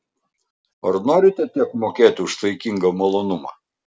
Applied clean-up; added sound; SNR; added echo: none; none; none; none.